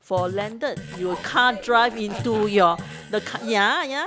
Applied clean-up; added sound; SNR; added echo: none; Zipper (clothing) + Fart; 14 dB; none.